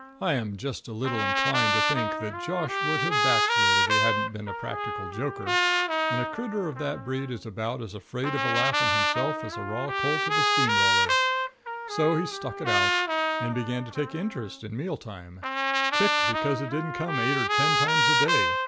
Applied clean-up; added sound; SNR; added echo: none; Trumpet; -5 dB; none.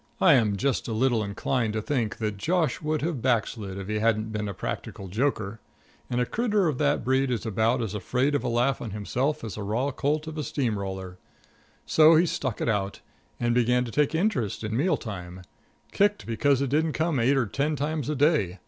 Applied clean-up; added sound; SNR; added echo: none; none; none; none.